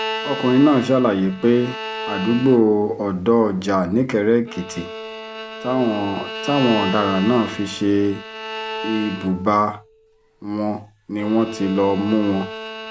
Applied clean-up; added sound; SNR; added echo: none; Bowed string instrument; 11 dB; none.